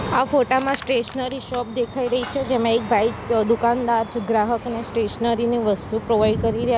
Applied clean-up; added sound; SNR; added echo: none; Crushing; 19 dB; none.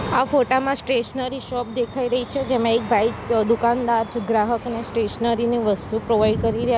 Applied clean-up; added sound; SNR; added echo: none; none; none; none.